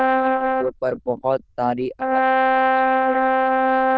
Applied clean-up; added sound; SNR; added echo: neural diffusion model UNIVERSE++.